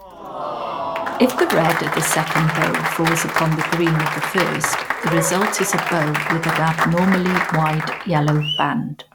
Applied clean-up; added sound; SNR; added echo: none; Applause; 2 dB; none.